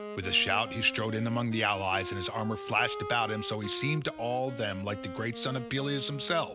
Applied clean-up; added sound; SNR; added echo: none; Wind instrument, woodwind instrument; 10 dB; none.